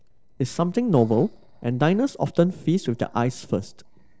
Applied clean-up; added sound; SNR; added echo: neural separator model SepFormer DNS4.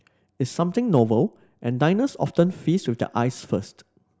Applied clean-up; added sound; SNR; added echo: none; none; none; none.